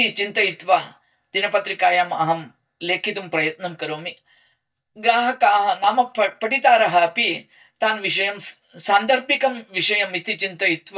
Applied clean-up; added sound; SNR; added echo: neural mask model DeepFilterNet 3.